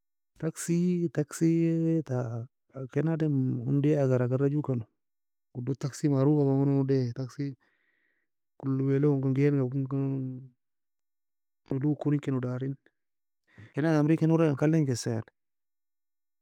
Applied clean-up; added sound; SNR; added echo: none; none; none; none.